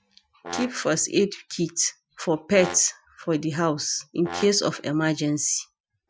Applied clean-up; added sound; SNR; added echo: classical method Wiener filter.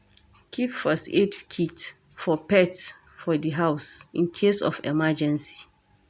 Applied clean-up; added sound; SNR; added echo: none; none; none; none.